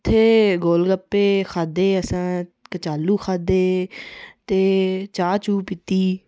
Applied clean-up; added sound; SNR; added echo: none; none; none; none.